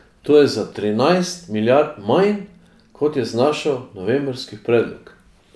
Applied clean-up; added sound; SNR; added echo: none; none; none; none.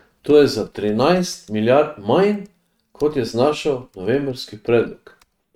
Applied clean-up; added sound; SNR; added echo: neural mask model RNNoise.